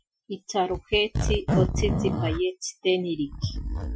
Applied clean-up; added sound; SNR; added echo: classical method Wiener filter.